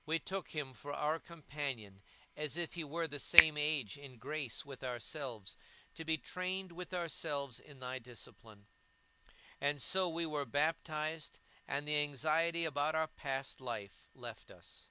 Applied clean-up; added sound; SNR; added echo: none; Finger snapping; -3 dB; none.